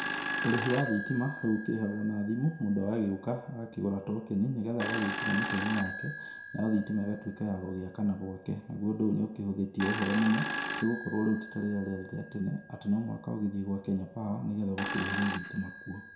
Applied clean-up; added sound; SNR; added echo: none; Telephone; 0 dB; reverberation time 0.5 s.